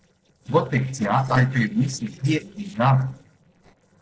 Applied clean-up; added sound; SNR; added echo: neural separator model SepFormer DNS4.